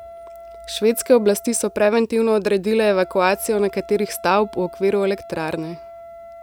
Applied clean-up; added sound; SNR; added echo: none; Wind instrument, woodwind instrument; 19 dB; none.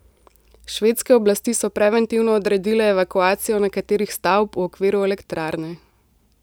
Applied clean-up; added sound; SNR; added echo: none; none; none; none.